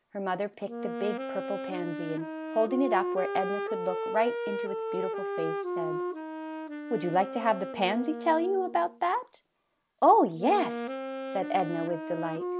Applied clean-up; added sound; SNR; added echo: none; Wind instrument, woodwind instrument; 5 dB; none.